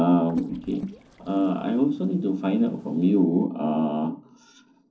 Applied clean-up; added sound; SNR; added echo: neural separator model SepFormer DNS4.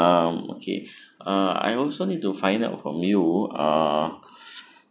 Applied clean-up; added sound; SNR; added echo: none; none; none; none.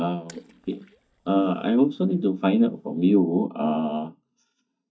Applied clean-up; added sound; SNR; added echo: neural mask model DeepFilterNet 3.